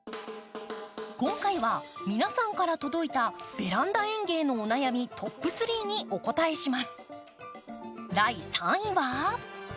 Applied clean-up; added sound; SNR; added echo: none; none; none; none.